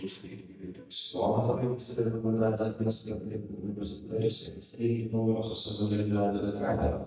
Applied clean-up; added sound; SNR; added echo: neural mask model DeepFilterNet 3.